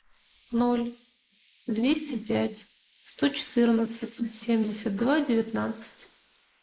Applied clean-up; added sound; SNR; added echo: neural mask model Resemble Enhance denoiser.